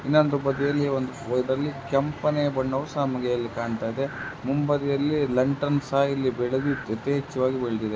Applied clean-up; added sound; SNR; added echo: none; Breathing; 13 dB; none.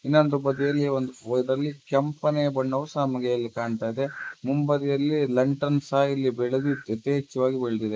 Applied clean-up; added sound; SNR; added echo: neural mask model Resemble Enhance denoiser.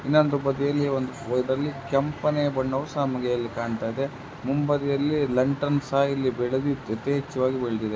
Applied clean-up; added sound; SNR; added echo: none; none; none; none.